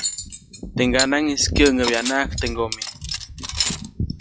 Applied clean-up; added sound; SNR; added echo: classical method log-MMSE.